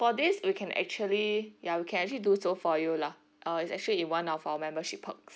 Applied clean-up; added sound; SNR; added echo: none; none; none; none.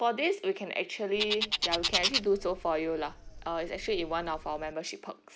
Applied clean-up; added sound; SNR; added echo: none; Bird; 3 dB; none.